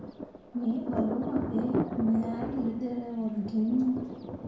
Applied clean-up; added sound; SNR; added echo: none; Thunder; 5 dB; reverberation time 0.6 s.